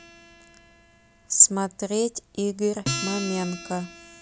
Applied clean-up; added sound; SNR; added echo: none; Acoustic guitar; 12 dB; none.